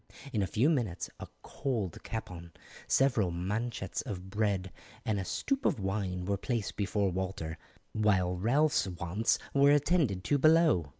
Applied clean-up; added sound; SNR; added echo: none; none; none; none.